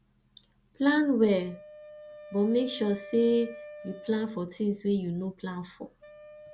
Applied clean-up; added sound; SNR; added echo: none; Wind instrument, woodwind instrument; 19 dB; none.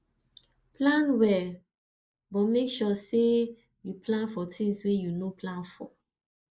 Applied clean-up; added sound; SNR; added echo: neural mask model Resemble Enhance denoiser.